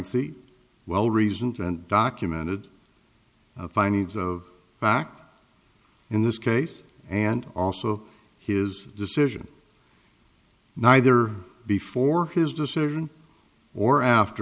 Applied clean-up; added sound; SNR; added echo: none; none; none; none.